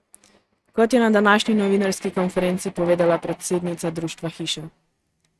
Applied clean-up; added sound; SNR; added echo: neural mask model RNNoise.